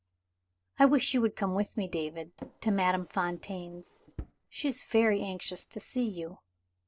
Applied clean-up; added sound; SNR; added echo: neural separator model SepFormer DNS4.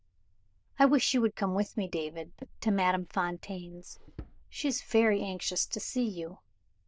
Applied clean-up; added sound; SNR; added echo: neural diffusion model UNIVERSE++.